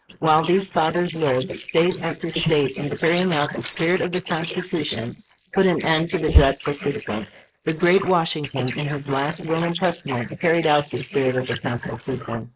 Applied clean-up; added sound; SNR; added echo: neural mask model Resemble Enhance denoiser.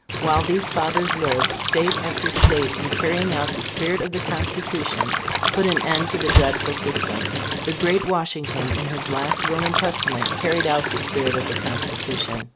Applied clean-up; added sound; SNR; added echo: none; Slam + Cricket / Water; -1 dB; none.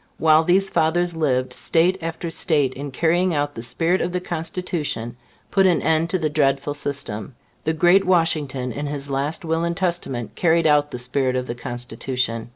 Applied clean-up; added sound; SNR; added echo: none; none; none; none.